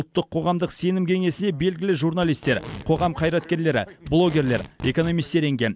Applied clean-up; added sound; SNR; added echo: none; Packing tape, duct tape; 15 dB; none.